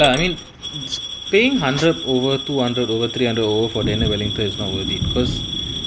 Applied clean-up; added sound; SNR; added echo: none; Coin (dropping) / Glass; 8 dB; none.